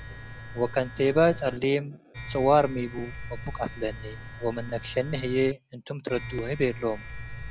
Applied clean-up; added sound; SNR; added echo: none; Domestic sounds, home sounds; 11 dB; none.